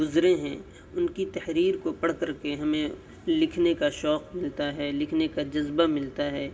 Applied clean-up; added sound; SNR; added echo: none; none; none; reverberation time 1.5 s.